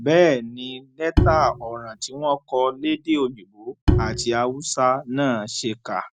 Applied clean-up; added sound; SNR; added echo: none; Bowed string instrument; 1 dB; none.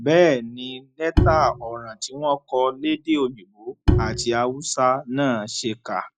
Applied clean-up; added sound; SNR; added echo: classical method log-MMSE.